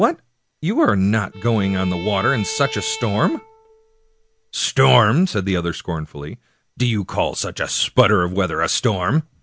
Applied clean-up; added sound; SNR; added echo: none; Bowed string instrument; 15 dB; none.